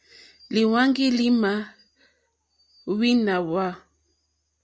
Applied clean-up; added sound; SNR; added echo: none; none; none; none.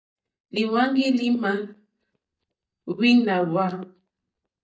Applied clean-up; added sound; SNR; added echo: neural mask model DeepFilterNet 3.